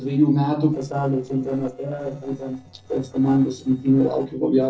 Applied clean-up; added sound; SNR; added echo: neural separator model SepFormer DNS4.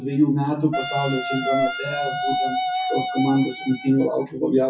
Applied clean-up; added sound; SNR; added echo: classical method WPE with log-MMSE.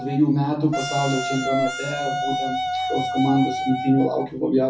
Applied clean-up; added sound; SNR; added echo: none; Wind instrument, woodwind instrument; 4 dB; reverberation time 0.3 s.